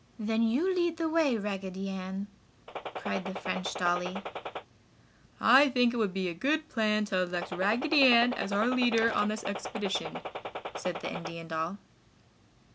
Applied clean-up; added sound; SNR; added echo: none; Gunshot, gunfire; 8 dB; none.